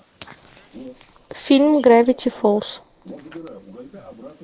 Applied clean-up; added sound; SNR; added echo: neural mask model Resemble Enhance denoiser.